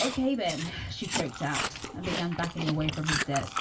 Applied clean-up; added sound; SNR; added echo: none; Chewing, mastication; 3 dB; reverberation time 0.2 s.